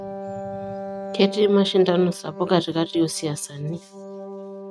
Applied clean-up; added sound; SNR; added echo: neural mask model RNNoise.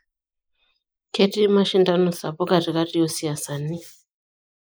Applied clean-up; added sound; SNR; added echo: neural mask model Resemble Enhance denoiser.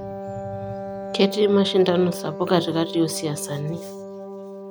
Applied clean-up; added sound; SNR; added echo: none; Wind instrument, woodwind instrument; 10 dB; none.